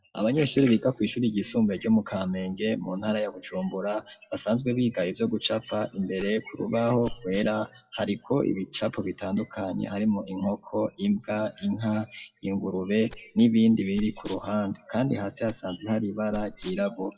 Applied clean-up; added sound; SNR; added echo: classical method WPE with log-MMSE.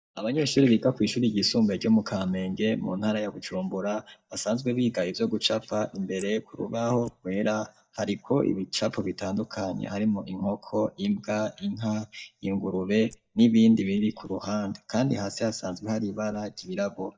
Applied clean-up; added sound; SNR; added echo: neural mask model DeepFilterNet 3.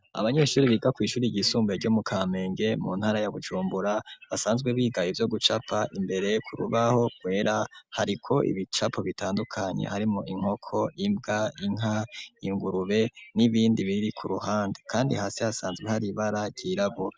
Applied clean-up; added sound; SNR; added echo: none; none; none; none.